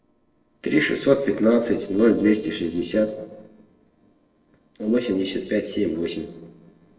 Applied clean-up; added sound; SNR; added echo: neural separator model SepFormer DNS4.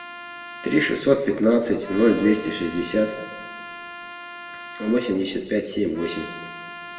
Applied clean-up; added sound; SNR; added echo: none; Trumpet; 15 dB; reverberation time 1.4 s.